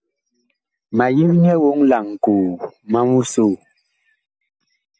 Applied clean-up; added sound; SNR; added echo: none; none; none; none.